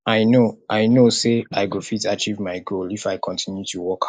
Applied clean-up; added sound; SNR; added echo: neural mask model Resemble Enhance denoiser.